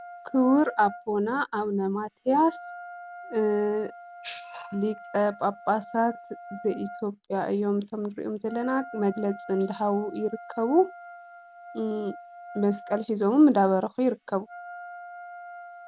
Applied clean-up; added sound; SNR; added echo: none; Wind instrument, woodwind instrument; 17 dB; none.